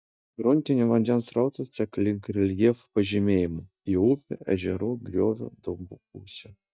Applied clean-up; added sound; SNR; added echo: neural mask model DeepFilterNet 3.